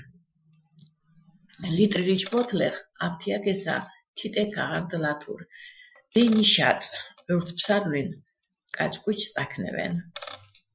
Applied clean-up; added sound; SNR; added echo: classical method Wiener filter.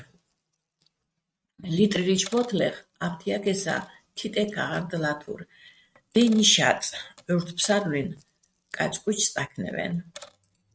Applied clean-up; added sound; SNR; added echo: neural mask model RNNoise.